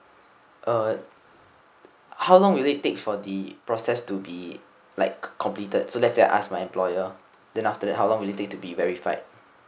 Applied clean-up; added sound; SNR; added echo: none; none; none; none.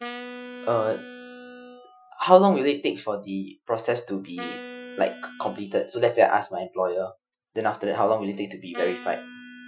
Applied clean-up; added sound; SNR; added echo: classical method Wiener filter.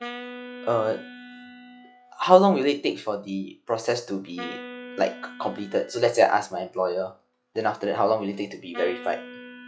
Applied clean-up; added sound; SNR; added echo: classical method log-MMSE.